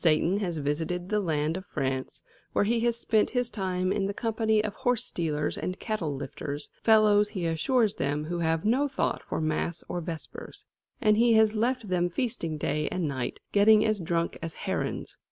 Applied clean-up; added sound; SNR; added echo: none; none; none; none.